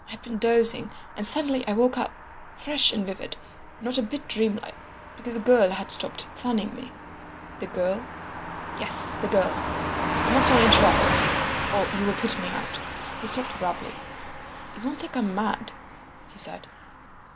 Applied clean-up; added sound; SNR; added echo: none; Car passing by / Truck; 2 dB; none.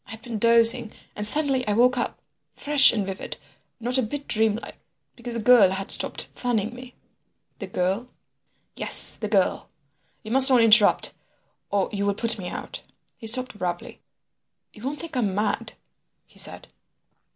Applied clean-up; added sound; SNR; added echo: none; none; none; none.